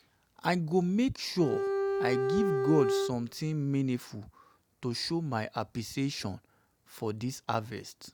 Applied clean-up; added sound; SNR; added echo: none; Bowed string instrument; -2 dB; none.